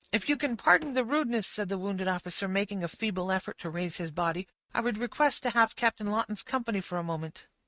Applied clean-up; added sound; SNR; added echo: neural mask model RNNoise.